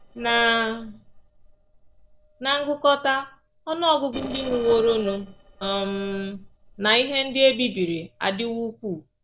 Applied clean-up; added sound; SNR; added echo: neural separator model SepFormer DNS4.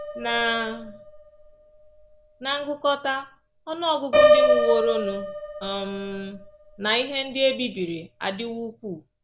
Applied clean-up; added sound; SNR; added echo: none; Piano; -1 dB; none.